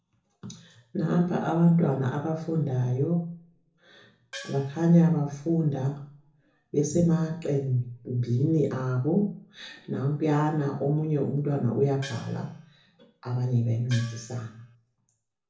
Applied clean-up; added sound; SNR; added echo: none; Gong; 18 dB; reverberation time 0.7 s.